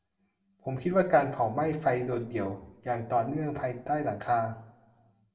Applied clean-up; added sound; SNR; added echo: none; none; none; reverberation time 0.5 s.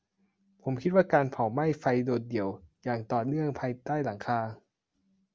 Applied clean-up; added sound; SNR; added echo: none; none; none; none.